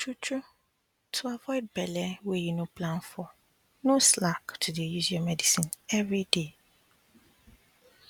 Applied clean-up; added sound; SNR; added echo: none; none; none; none.